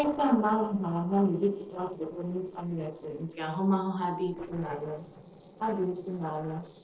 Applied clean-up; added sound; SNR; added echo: neural separator model SepFormer DNS4.